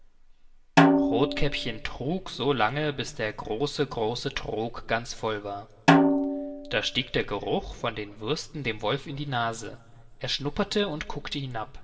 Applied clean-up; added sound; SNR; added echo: none; Snare drum; -4 dB; reverberation time 0.3 s.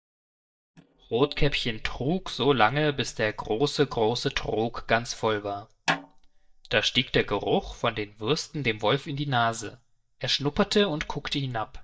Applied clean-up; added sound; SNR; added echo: neural mask model DeepFilterNet 3.